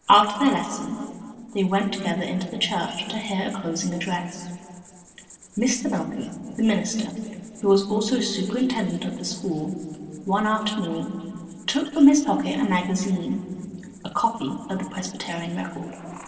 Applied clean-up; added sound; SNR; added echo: neural separator model SepFormer DNS4.